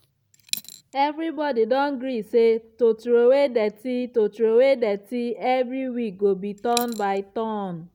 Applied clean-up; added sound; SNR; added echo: none; Coin (dropping); 12 dB; none.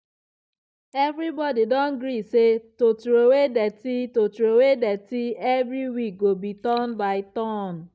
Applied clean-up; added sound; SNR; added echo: neural mask model DeepFilterNet 3.